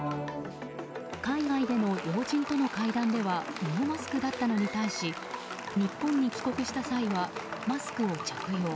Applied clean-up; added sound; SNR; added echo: none; Applause; 10 dB; none.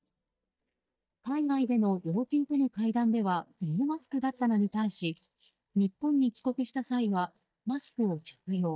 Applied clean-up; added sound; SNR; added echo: neural mask model DeepFilterNet 3.